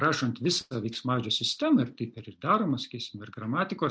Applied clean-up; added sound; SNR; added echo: none; none; none; none.